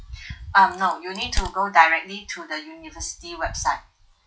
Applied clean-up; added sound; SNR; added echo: classical method log-MMSE.